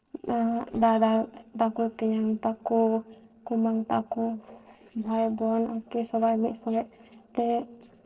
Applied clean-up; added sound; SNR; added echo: neural separator model SepFormer DNS4.